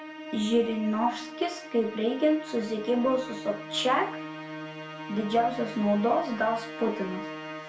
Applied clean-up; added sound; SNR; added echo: none; Musical instrument; 11 dB; reverberation time 0.3 s.